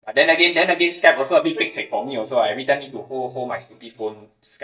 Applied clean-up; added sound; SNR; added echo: neural mask model DeepFilterNet 3.